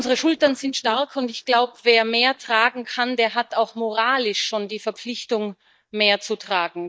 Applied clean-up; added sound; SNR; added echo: neural mask model DeepFilterNet 3.